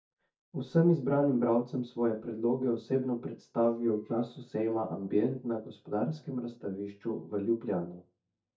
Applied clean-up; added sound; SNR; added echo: neural mask model DeepFilterNet 3.